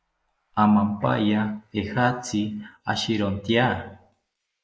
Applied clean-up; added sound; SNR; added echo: neural mask model Resemble Enhance denoiser.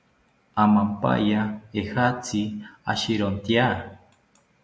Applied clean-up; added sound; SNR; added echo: none; none; none; none.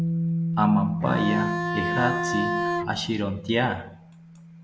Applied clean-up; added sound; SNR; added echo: none; Bowed string instrument + Bass guitar; 1 dB; none.